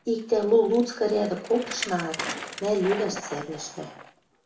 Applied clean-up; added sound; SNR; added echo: none; Bicycle; 12 dB; reverberation time 0.5 s.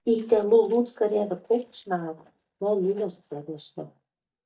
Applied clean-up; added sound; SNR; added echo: neural mask model DeepFilterNet 3.